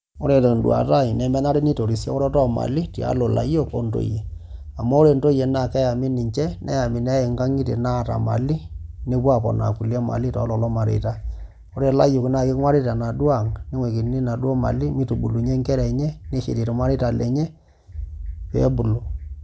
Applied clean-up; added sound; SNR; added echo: none; none; none; none.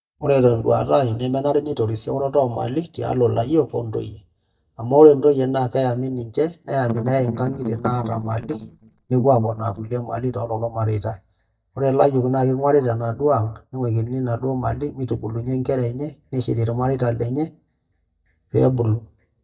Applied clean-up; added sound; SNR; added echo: neural mask model DeepFilterNet 3.